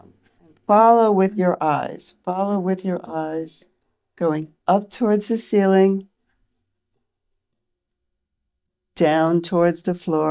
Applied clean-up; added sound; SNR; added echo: neural mask model DeepFilterNet 3.